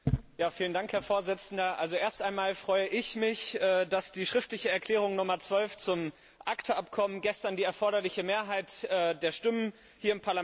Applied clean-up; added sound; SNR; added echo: none; none; none; none.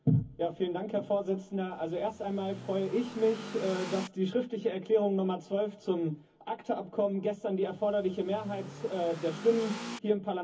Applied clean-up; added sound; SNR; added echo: none; Accelerating, revving, vroom / Car; 12 dB; reverberation time 0.3 s.